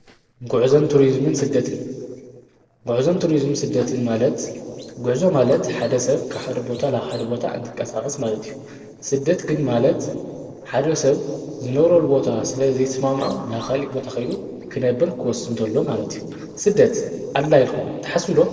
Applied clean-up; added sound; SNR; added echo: neural separator model SepFormer DNS4.